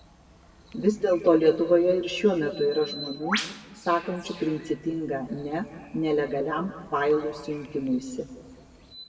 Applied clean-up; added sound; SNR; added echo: none; Bird; 16 dB; reverberation time 1.6 s.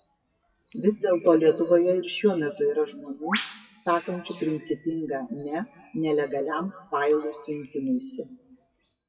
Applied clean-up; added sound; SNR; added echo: classical method WPE with log-MMSE.